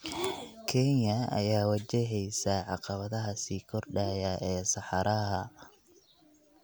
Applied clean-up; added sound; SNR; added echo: none; none; none; none.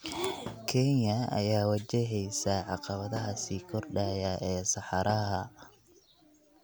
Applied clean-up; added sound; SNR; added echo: none; Dog + Thump, thud; 17 dB; none.